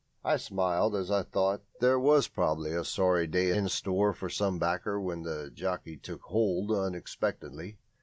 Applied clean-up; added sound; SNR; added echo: none; none; none; none.